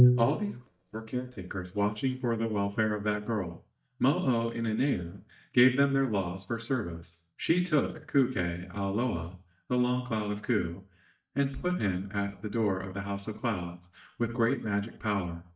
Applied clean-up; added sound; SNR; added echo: neural mask model DeepFilterNet 3.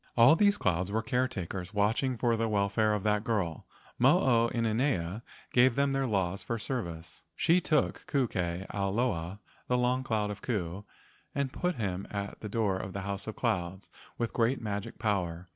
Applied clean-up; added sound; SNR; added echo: none; none; none; none.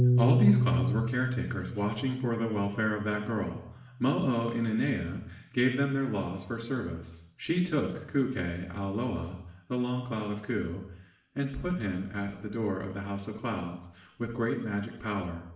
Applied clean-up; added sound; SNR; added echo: none; Piano; 4 dB; reverberation time 0.8 s.